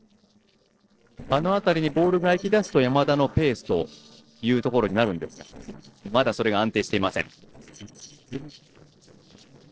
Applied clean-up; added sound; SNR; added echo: neural separator model SepFormer DNS4.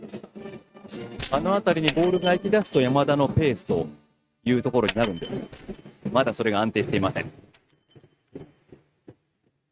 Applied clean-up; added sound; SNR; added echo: neural mask model RNNoise.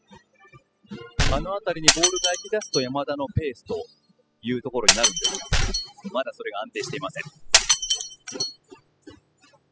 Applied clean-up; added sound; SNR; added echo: classical method spectral subtraction.